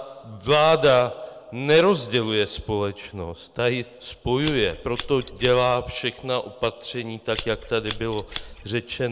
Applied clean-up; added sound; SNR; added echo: none; Scissors; 12 dB; none.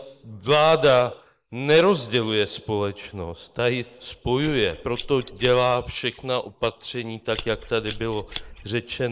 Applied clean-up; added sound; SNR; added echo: neural mask model Resemble Enhance denoiser.